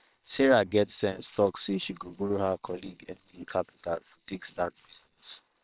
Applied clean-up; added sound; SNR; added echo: neural separator model SepFormer WHAM!.